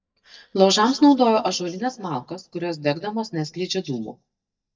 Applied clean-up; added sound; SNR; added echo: neural mask model DeepFilterNet 3.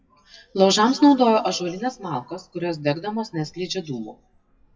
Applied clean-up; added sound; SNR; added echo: classical method WPE with log-MMSE.